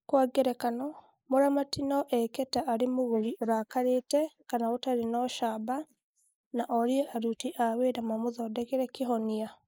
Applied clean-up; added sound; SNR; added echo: neural mask model Resemble Enhance denoiser.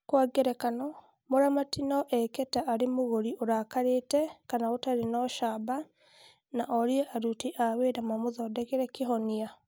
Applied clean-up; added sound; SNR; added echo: none; none; none; none.